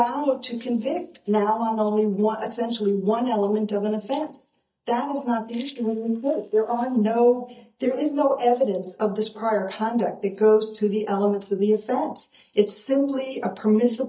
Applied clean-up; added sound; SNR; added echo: neural mask model DeepFilterNet 3.